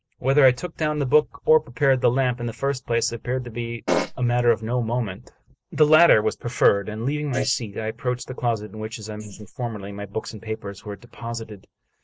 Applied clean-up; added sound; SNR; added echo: neural mask model Resemble Enhance denoiser.